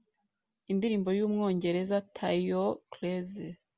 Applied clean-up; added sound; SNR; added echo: none; none; none; none.